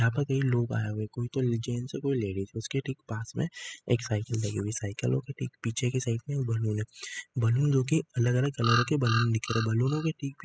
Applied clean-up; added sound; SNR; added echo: classical method spectral subtraction.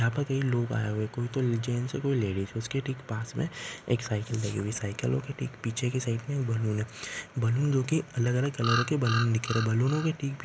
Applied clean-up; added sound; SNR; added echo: none; Bird vocalization, bird call, bird song; 6 dB; none.